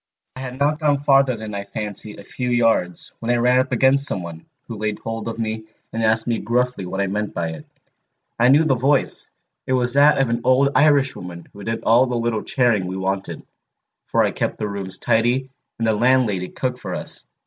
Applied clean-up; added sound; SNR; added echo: none; none; none; none.